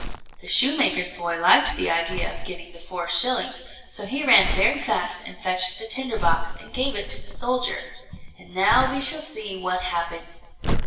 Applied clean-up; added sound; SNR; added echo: none; Crumpling, crinkling; 6 dB; reverberation time 1.0 s.